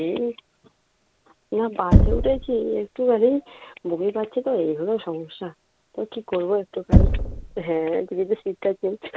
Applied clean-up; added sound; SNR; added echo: none; Knock; 0 dB; none.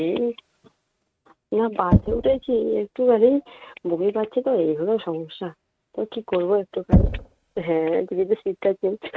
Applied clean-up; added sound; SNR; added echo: neural mask model RNNoise.